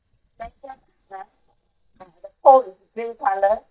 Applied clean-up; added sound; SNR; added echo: neural mask model DeepFilterNet 3.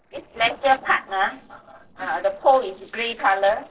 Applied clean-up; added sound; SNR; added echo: neural separator model SepFormer DNS4.